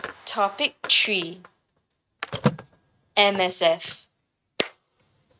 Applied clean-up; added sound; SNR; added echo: neural mask model RNNoise.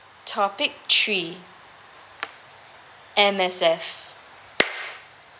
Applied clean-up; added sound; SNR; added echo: none; none; none; none.